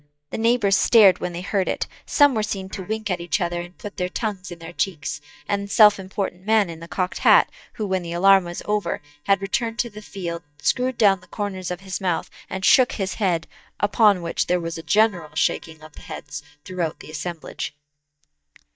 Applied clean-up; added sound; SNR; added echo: neural mask model DeepFilterNet 3.